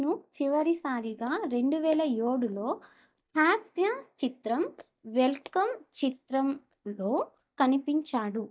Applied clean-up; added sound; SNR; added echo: neural mask model DeepFilterNet 3.